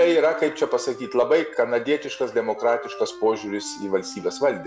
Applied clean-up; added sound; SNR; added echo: none; Wind instrument, woodwind instrument; 16 dB; none.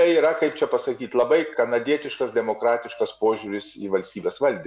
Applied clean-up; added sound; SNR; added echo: none; none; none; none.